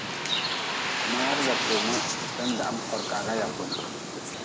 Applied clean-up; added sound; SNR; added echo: none; Bird; -3 dB; none.